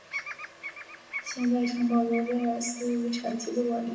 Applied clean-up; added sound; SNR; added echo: none; Bird vocalization, bird call, bird song; 13 dB; reverberation time 1.0 s.